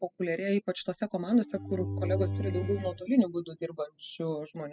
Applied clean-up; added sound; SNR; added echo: classical method spectral subtraction.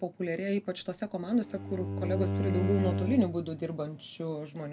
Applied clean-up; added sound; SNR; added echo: none; Bowed string instrument; 2 dB; none.